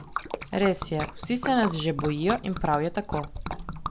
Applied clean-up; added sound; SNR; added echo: none; Liquid; 8 dB; none.